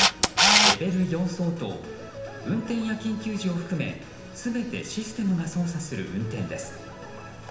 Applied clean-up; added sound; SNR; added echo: none; Camera; -1 dB; reverberation time 0.8 s.